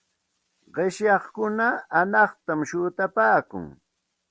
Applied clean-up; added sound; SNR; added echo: none; none; none; none.